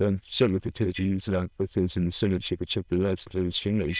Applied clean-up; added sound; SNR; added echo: neural diffusion model UNIVERSE++.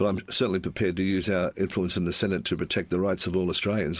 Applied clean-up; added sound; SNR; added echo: none; none; none; none.